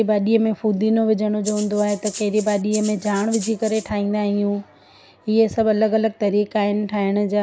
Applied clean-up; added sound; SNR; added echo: none; Rattle (instrument); 14 dB; none.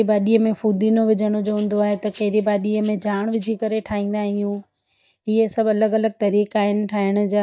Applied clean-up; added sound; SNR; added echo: neural mask model DeepFilterNet 3.